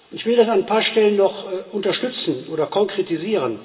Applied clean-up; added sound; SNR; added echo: none; none; none; reverberation time 0.9 s.